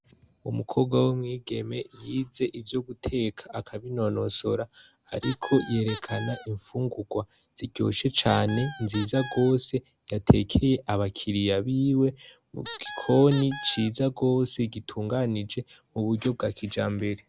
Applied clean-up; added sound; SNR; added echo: none; Squeak; 5 dB; none.